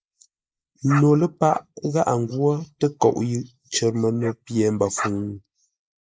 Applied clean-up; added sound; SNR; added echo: neural mask model Resemble Enhance denoiser.